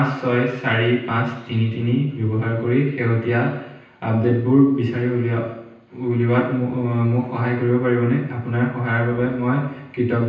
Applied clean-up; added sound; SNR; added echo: none; Brass instrument; 19 dB; reverberation time 0.9 s.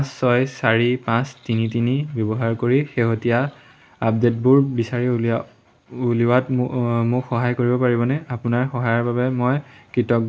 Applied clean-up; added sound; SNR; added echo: none; none; none; none.